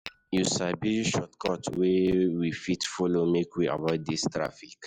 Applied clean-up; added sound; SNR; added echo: classical method log-MMSE.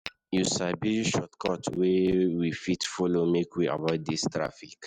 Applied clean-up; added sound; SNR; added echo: neural mask model RNNoise.